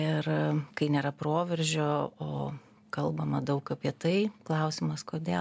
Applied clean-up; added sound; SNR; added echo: none; none; none; none.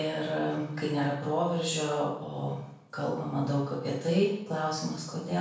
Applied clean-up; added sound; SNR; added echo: none; none; none; reverberation time 0.7 s.